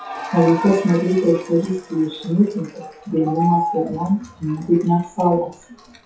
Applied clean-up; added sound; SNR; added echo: classical method WPE with log-MMSE.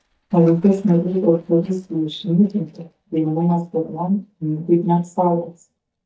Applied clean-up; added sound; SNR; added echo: neural mask model DeepFilterNet 3.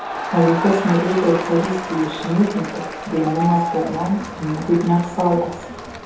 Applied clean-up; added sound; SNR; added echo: none; Crowd; 7 dB; reverberation time 0.7 s.